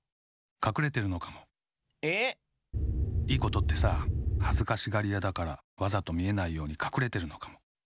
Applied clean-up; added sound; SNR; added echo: none; Wind; -4 dB; none.